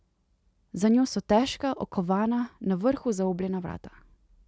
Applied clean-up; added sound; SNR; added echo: none; none; none; none.